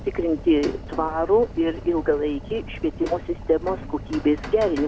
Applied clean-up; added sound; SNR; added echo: none; Rain + Boat, Water vehicle; 12 dB; none.